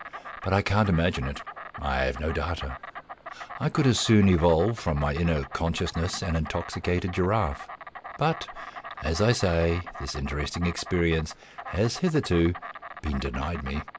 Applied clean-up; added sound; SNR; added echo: none; Insect; 14 dB; none.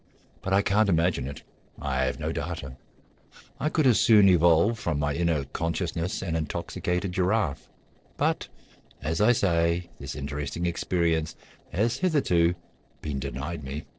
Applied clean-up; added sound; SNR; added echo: neural separator model SepFormer DNS4.